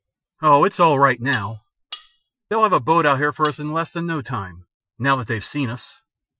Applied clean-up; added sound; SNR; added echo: classical method Wiener filter.